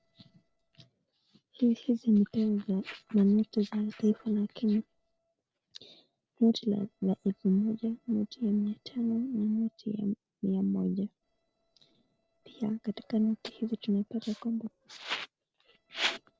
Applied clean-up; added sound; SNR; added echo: neural separator model SepFormer DNS4.